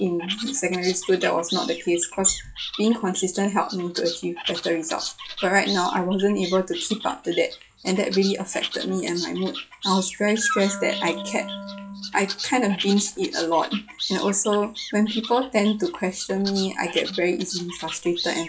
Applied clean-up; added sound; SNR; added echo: classical method log-MMSE.